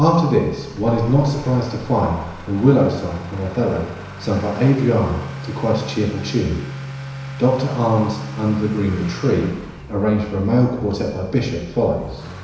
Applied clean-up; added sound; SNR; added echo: none; Accelerating, revving, vroom / Motor vehicle (road); 13 dB; reverberation time 1.0 s.